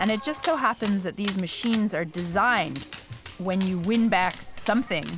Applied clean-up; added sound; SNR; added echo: none; Dog; 12 dB; none.